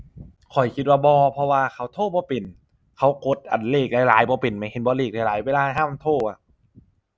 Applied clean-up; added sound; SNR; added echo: none; none; none; none.